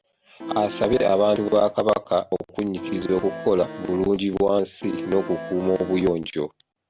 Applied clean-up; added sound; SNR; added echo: none; Accordion; 11 dB; none.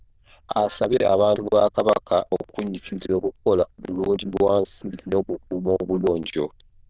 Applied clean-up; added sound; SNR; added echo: neural diffusion model UNIVERSE++.